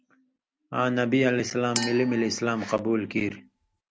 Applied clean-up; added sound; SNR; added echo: none; Chink, clink; 12 dB; none.